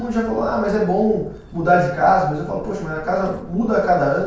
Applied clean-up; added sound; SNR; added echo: none; Walk, footsteps; 20 dB; reverberation time 0.5 s.